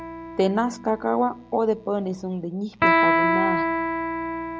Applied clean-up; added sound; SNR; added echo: none; Electric guitar; -1 dB; none.